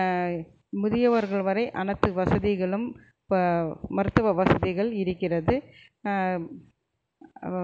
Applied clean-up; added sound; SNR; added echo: none; none; none; none.